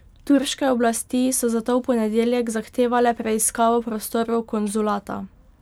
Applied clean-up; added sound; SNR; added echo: none; none; none; none.